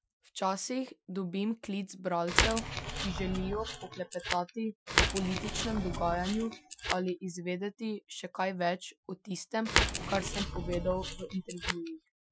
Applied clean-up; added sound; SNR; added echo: classical method Wiener filter.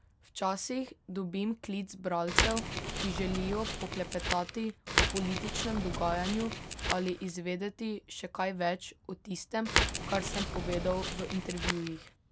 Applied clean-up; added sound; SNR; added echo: none; Crackle; -1 dB; none.